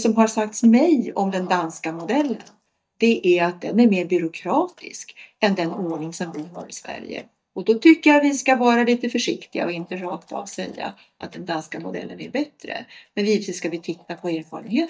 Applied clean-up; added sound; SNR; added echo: neural mask model DeepFilterNet 3.